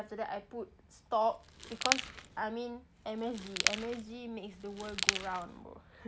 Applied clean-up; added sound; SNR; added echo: none; Crackle; -1 dB; none.